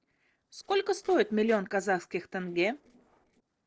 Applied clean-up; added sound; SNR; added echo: neural separator model SepFormer DNS4.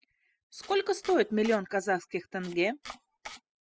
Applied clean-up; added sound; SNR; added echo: classical method spectral subtraction.